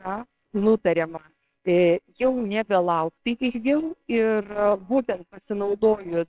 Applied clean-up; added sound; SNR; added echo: neural separator model SepFormer WHAMR!.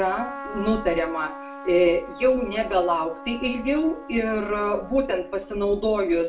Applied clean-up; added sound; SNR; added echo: none; Trumpet; 15 dB; reverberation time 0.3 s.